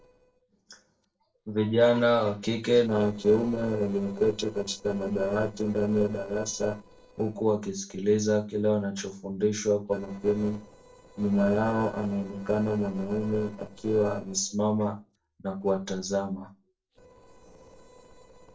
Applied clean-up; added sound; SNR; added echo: neural separator model SepFormer DNS4.